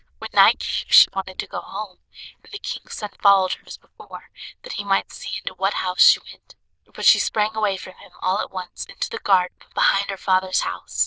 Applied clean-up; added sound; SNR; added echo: neural diffusion model UNIVERSE++.